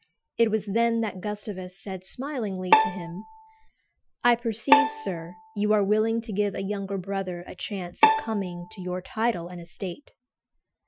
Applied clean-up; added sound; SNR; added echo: classical method Wiener filter.